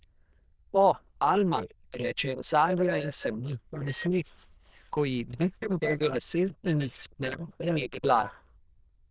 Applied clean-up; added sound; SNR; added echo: neural diffusion model UNIVERSE++.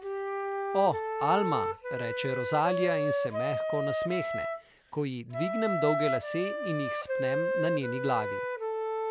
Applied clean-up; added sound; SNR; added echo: none; Wind instrument, woodwind instrument; 0 dB; none.